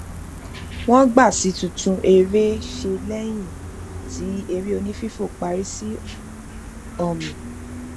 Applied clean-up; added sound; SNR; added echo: none; Gull, seagull; 12 dB; none.